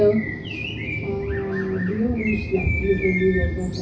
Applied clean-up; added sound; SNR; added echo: none; Bird; 10 dB; reverberation time 0.4 s.